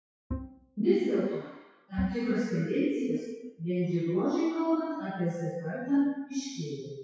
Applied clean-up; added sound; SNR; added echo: classical method WPE with log-MMSE.